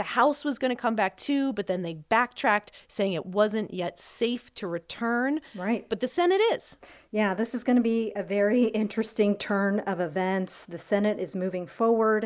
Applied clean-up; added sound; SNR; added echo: none; none; none; none.